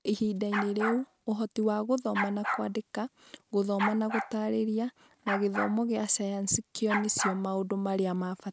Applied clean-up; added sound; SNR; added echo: neural mask model RNNoise.